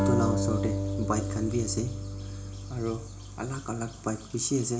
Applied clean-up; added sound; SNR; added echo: none; Acoustic guitar; 0 dB; reverberation time 0.4 s.